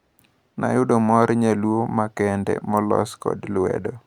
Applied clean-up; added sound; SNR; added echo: none; none; none; none.